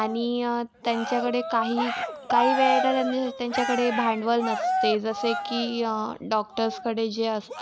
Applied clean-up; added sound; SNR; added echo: none; Cheering; 4 dB; none.